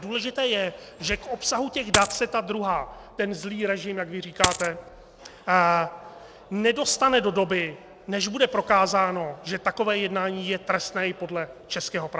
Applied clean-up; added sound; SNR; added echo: none; Coin (dropping); 1 dB; none.